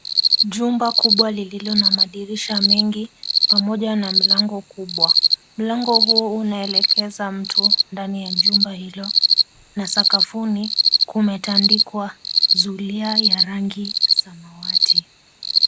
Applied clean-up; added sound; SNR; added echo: none; Cricket; -5 dB; none.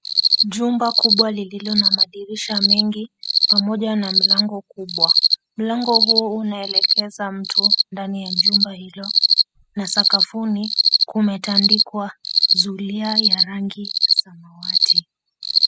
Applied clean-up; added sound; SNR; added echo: classical method spectral subtraction.